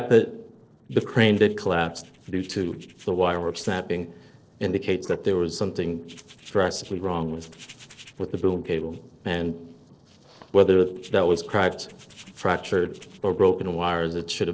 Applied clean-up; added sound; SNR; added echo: neural separator model SepFormer DNS4.